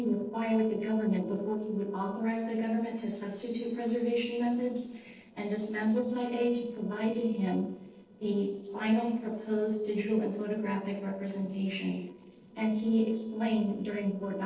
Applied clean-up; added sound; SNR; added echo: neural separator model SepFormer DNS4.